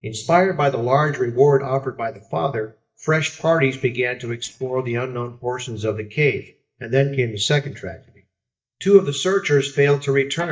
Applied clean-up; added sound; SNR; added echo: neural mask model DeepFilterNet 3.